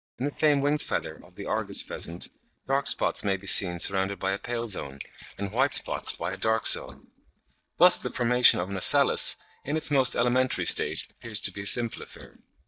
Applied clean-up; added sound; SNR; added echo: neural mask model DeepFilterNet 3.